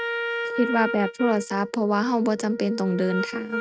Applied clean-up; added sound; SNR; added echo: neural mask model RNNoise.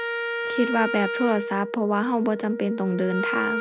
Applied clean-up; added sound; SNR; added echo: none; Wind instrument, woodwind instrument; 5 dB; none.